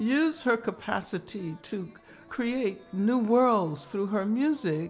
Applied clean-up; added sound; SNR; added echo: none; none; none; none.